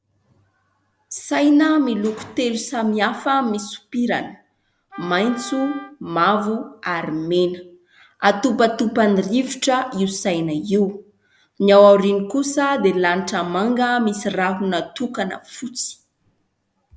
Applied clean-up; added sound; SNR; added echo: none; Wind instrument, woodwind instrument; 18 dB; none.